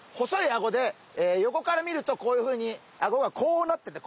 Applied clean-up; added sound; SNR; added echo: none; none; none; none.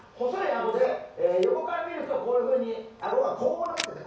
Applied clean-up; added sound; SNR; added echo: none; Camera; 18 dB; reverberation time 0.6 s.